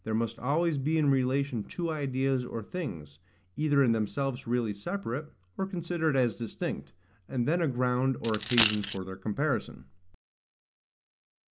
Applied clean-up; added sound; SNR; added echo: none; Coin (dropping); 1 dB; none.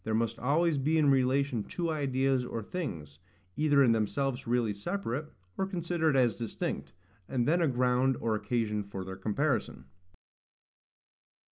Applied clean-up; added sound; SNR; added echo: none; none; none; none.